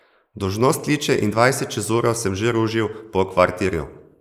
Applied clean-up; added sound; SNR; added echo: neural mask model Resemble Enhance denoiser.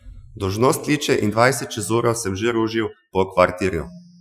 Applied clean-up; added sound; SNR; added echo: classical method Wiener filter.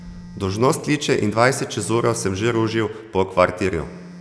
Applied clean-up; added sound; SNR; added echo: none; Telephone; 20 dB; none.